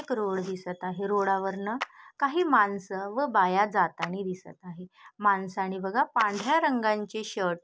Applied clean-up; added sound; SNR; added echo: none; Clapping; 16 dB; none.